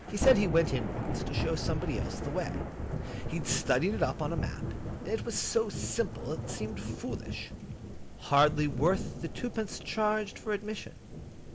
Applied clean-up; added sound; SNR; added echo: none; Thunder / Rain; 4 dB; none.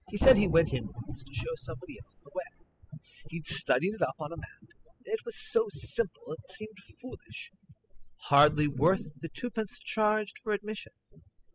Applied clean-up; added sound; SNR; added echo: classical method spectral subtraction.